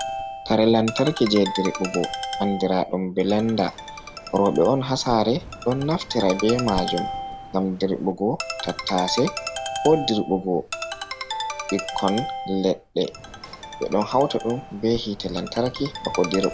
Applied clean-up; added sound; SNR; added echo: none; Ringtone; 9 dB; none.